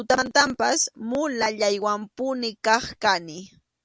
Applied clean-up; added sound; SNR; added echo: none; none; none; none.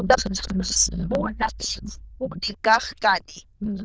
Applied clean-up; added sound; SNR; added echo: neural diffusion model UNIVERSE++.